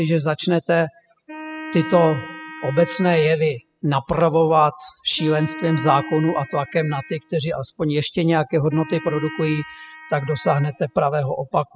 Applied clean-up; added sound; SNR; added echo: classical method spectral subtraction.